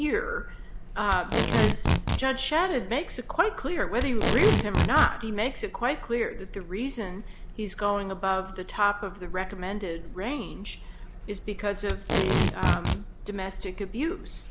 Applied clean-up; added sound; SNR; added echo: none; Packing tape, duct tape; -2 dB; none.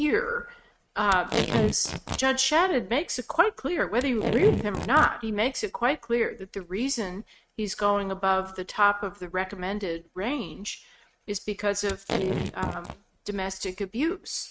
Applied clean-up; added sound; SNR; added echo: neural mask model RNNoise.